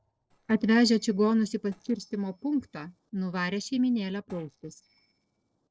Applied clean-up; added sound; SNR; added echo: neural separator model SepFormer DNS4.